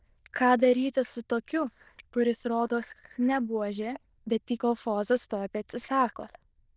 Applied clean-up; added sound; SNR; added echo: neural diffusion model UNIVERSE++.